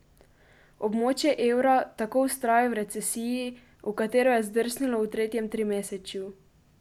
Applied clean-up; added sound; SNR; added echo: none; none; none; none.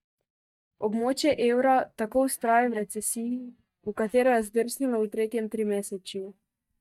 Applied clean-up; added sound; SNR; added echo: neural mask model DeepFilterNet 3.